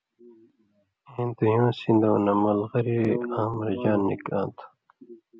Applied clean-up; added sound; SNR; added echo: none; none; none; none.